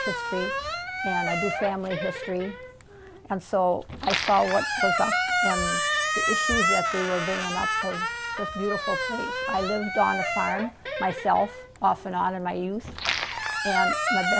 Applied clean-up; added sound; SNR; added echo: none; Squeak; 0 dB; none.